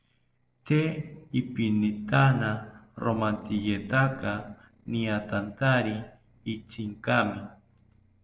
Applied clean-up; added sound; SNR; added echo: neural separator model SepFormer DNS4.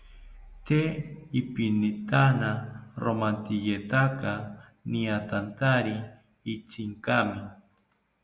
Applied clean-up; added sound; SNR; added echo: none; none; none; none.